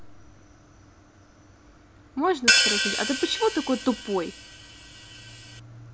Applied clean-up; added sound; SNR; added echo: none; Crash cymbal / Hi-hat; -4 dB; none.